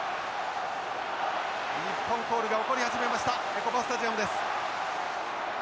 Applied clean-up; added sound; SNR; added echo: none; none; none; none.